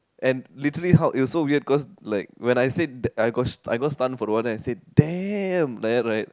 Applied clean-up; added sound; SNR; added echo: none; none; none; none.